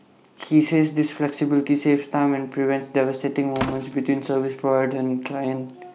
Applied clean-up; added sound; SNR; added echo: none; Slam; 14 dB; none.